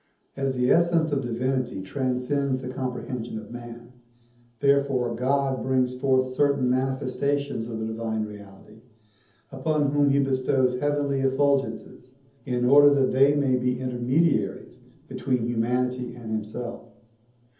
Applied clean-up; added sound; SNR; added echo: none; none; none; reverberation time 0.7 s.